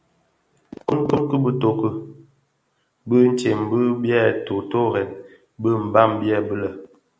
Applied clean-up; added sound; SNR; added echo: none; none; none; none.